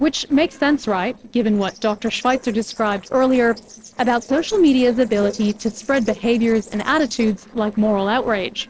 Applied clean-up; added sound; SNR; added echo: neural separator model SepFormer DNS4.